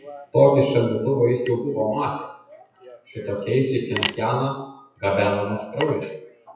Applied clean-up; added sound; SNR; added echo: classical method WPE with log-MMSE.